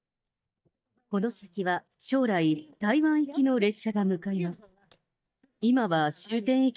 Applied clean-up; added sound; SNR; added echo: neural mask model DeepFilterNet 3.